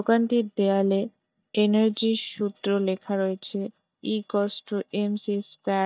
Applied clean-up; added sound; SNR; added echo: neural mask model DeepFilterNet 3.